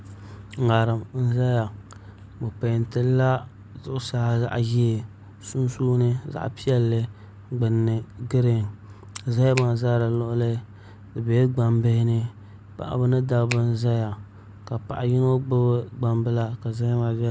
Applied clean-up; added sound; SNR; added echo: none; Finger snapping; 11 dB; none.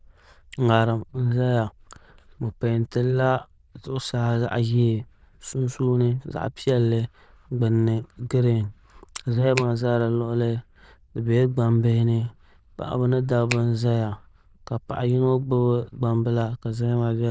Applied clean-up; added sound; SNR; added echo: neural diffusion model UNIVERSE++.